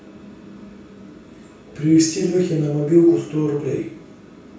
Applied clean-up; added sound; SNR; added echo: none; none; none; reverberation time 0.6 s.